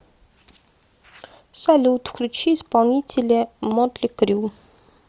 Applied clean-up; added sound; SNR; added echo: none; none; none; none.